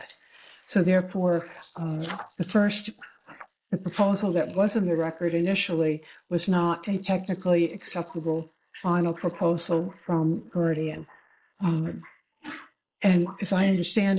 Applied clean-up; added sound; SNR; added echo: neural mask model Resemble Enhance denoiser.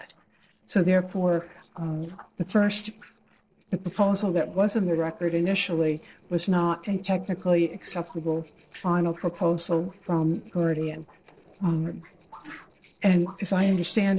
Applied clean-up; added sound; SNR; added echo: neural separator model SepFormer DNS4.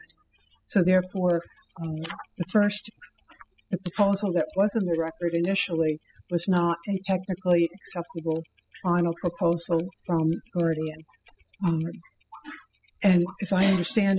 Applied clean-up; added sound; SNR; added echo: classical method spectral subtraction.